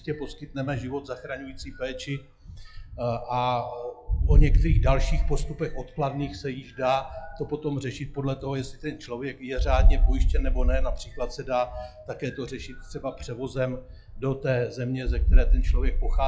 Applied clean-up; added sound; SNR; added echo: classical method log-MMSE.